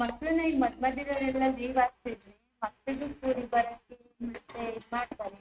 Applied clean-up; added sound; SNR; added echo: neural mask model RNNoise.